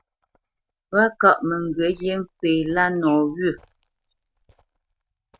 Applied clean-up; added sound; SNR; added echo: neural mask model RNNoise.